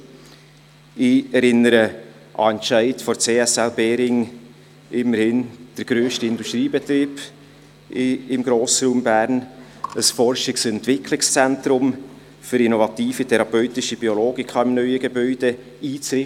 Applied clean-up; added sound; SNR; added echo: none; none; none; none.